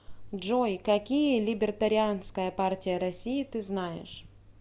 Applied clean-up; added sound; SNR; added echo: none; none; none; none.